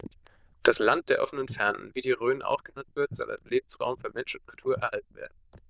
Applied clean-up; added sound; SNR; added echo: neural diffusion model UNIVERSE++.